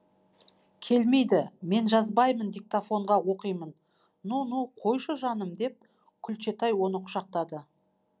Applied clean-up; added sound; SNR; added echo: none; none; none; none.